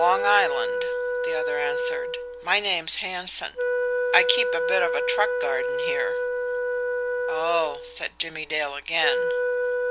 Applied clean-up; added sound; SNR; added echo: none; Wind instrument, woodwind instrument; -1 dB; none.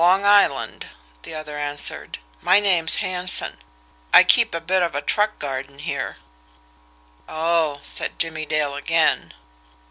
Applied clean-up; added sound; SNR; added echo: none; none; none; none.